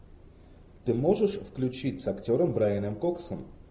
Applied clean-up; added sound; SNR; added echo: none; none; none; none.